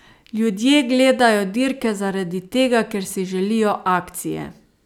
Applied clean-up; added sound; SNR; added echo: none; none; none; none.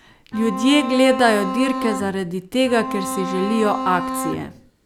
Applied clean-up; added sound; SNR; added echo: none; Bowed string instrument; 7 dB; none.